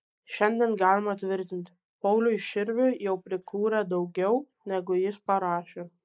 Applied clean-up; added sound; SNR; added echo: neural mask model Resemble Enhance denoiser.